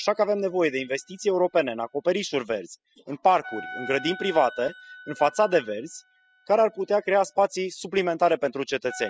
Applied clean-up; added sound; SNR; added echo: classical method spectral subtraction.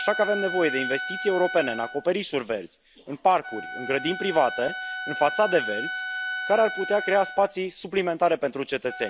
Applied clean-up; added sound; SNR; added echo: none; Wind instrument, woodwind instrument; 8 dB; none.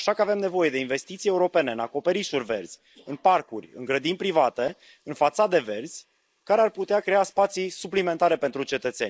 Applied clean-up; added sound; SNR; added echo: neural mask model Resemble Enhance denoiser.